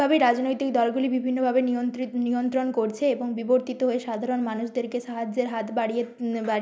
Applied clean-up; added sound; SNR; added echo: none; none; none; none.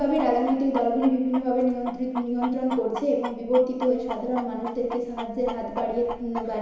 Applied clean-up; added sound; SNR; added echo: none; Chicken, rooster; 12 dB; reverberation time 1.0 s.